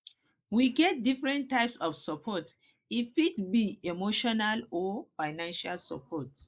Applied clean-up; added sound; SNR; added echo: neural mask model Resemble Enhance denoiser.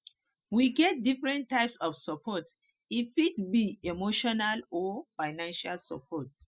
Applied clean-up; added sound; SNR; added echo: classical method spectral subtraction.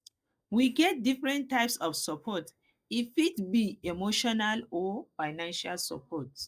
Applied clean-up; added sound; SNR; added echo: neural mask model DeepFilterNet 3.